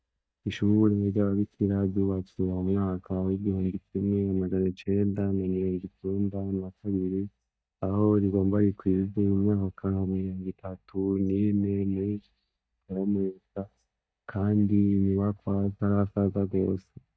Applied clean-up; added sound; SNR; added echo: neural mask model DeepFilterNet 3.